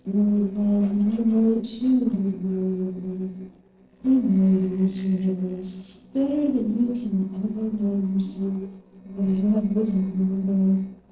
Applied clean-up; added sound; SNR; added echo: neural separator model SepFormer DNS4.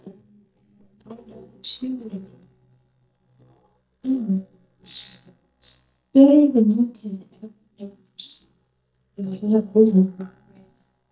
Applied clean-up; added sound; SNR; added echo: neural mask model DeepFilterNet 3.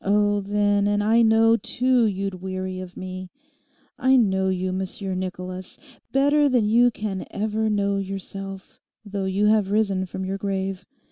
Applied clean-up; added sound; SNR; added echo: none; none; none; none.